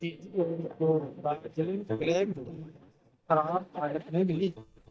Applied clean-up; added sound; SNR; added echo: neural mask model DeepFilterNet 3.